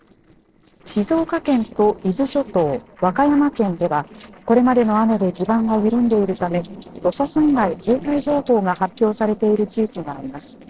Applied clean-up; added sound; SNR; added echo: neural separator model SepFormer DNS4.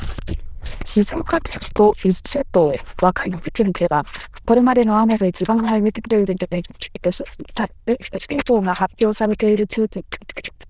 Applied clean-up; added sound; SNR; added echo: neural diffusion model UNIVERSE++.